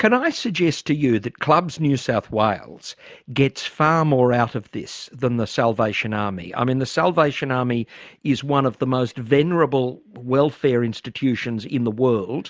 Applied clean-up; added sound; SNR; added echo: none; none; none; none.